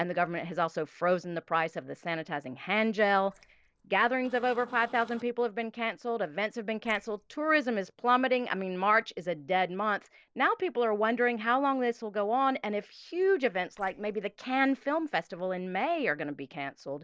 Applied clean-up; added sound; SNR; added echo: neural separator model SepFormer DNS4.